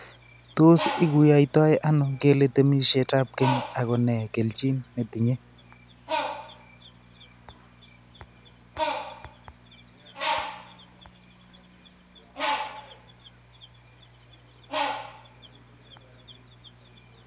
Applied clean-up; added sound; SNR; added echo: none; Bird; 10 dB; none.